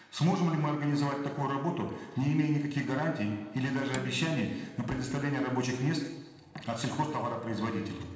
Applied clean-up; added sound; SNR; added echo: none; Bowed string instrument; 18 dB; reverberation time 1.1 s.